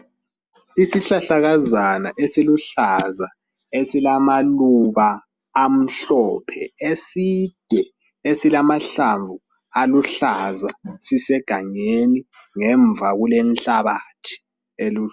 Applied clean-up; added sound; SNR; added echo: none; none; none; none.